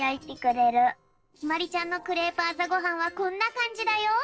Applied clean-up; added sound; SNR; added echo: neural separator model SepFormer DNS4.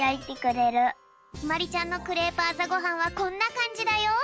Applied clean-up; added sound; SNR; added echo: none; none; none; none.